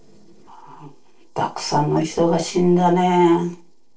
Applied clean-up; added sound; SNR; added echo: neural separator model SepFormer DNS4.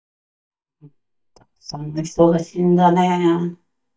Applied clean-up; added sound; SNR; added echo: neural mask model DeepFilterNet 3.